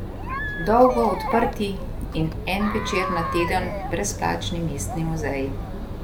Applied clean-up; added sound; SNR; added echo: none; Chatter; 4 dB; none.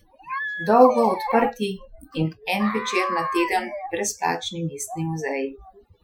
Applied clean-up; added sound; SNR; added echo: classical method Wiener filter.